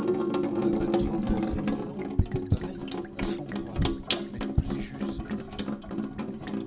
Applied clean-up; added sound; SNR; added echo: none; Sink (filling or washing) / Water tap, faucet; -4 dB; none.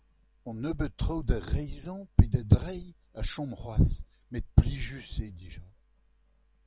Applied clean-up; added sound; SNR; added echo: none; none; none; none.